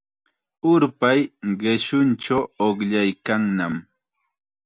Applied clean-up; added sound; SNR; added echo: none; none; none; none.